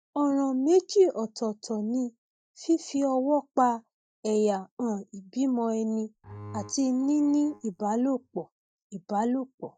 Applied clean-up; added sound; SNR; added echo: neural mask model DeepFilterNet 3.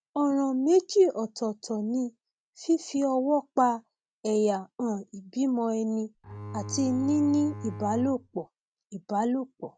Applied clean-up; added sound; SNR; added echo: none; Bowed string instrument; 11 dB; none.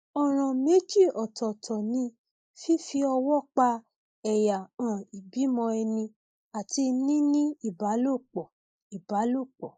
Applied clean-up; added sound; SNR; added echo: neural mask model Resemble Enhance denoiser.